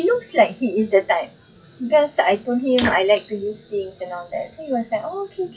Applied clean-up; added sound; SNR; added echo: classical method log-MMSE.